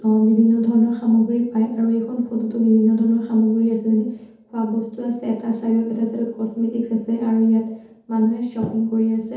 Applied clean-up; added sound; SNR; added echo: none; none; none; reverberation time 0.8 s.